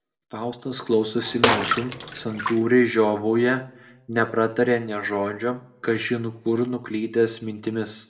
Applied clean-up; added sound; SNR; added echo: none; Bathtub (filling or washing) / Water / Splash, splatter; 2 dB; reverberation time 0.4 s.